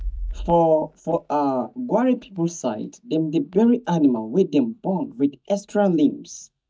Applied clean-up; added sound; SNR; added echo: neural mask model DeepFilterNet 3.